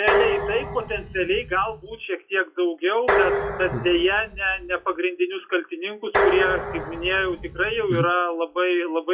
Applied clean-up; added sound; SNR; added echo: classical method WPE with log-MMSE.